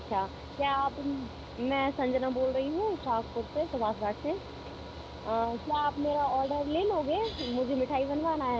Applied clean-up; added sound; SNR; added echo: none; Mechanical fan; 12 dB; none.